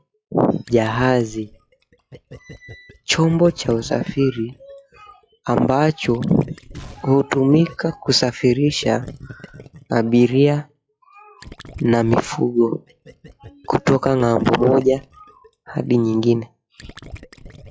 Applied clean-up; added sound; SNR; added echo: classical method log-MMSE.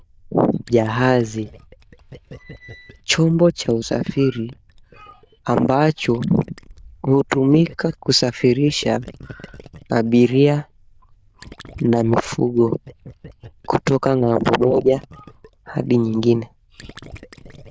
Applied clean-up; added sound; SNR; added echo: neural diffusion model UNIVERSE++.